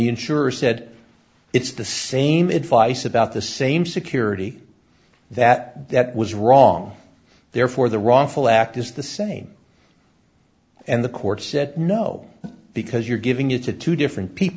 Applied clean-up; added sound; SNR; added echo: none; none; none; none.